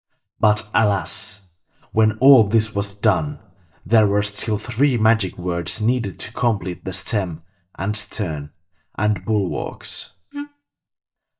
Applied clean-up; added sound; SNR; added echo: neural mask model DeepFilterNet 3.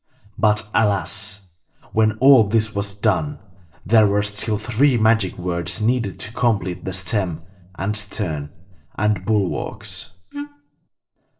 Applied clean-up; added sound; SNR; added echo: neural separator model SepFormer DNS4.